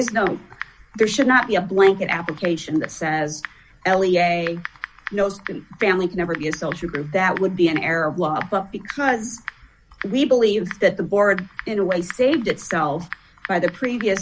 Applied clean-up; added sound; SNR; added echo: none; Typing; 15 dB; none.